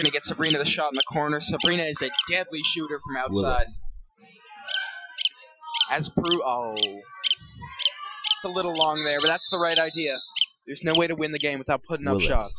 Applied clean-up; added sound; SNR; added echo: classical method Wiener filter.